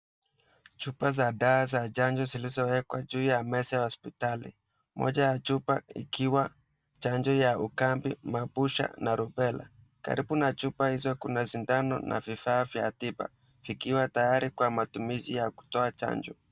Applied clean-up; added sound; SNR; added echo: none; none; none; none.